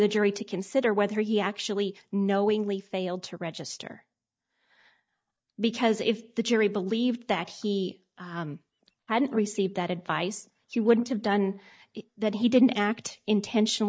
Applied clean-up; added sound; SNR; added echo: neural mask model DeepFilterNet 3.